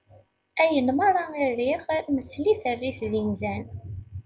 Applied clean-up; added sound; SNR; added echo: none; none; none; none.